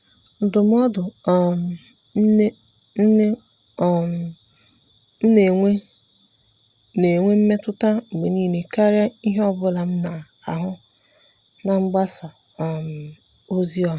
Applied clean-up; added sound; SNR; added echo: none; none; none; none.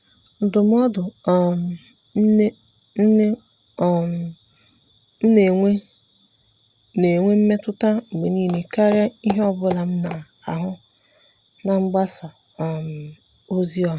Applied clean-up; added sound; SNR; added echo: none; Walk, footsteps; 14 dB; none.